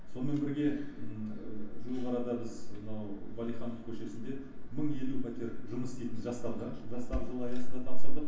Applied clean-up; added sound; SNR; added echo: none; none; none; reverberation time 0.4 s.